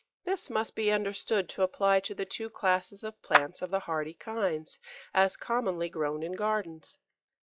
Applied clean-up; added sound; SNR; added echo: classical method log-MMSE.